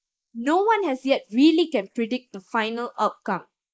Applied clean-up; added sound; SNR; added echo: neural mask model Resemble Enhance denoiser.